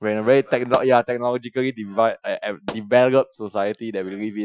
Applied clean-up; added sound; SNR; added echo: classical method Wiener filter.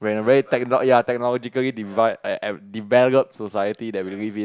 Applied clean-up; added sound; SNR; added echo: none; none; none; none.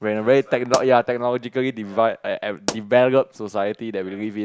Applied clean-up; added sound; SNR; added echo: none; Explosion; 15 dB; none.